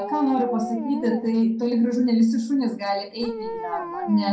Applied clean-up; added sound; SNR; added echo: none; Dog; 11 dB; reverberation time 0.2 s.